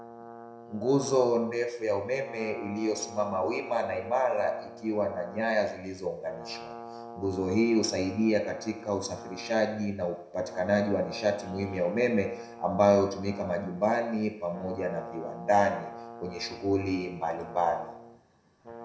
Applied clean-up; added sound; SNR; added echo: none; Brass instrument; 15 dB; reverberation time 0.6 s.